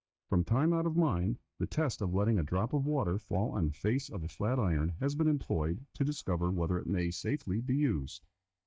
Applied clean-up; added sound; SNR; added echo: neural mask model DeepFilterNet 3.